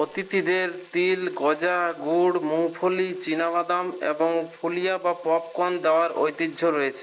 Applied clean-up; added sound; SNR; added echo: neural mask model Resemble Enhance denoiser.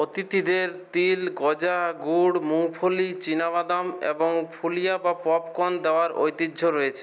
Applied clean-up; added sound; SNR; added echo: none; none; none; none.